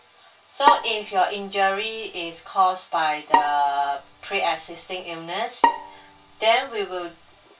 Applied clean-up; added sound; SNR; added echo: none; Bowed string instrument; 3 dB; reverberation time 0.1 s.